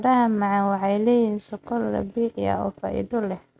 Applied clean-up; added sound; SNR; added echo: neural mask model RNNoise.